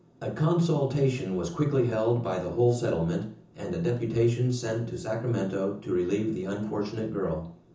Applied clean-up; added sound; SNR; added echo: none; none; none; reverberation time 0.6 s.